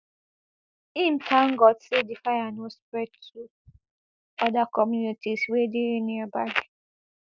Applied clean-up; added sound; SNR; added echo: none; none; none; none.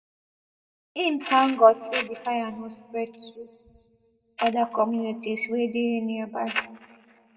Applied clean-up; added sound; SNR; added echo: none; none; none; reverberation time 1.1 s.